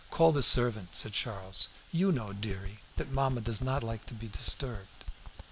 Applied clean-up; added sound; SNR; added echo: neural mask model Resemble Enhance denoiser.